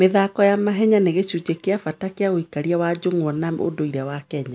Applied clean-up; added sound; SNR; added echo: none; none; none; none.